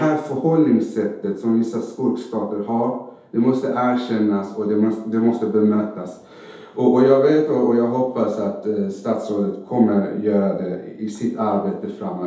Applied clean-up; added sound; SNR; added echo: none; none; none; reverberation time 0.8 s.